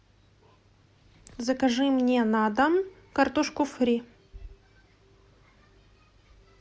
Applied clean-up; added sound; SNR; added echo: none; none; none; none.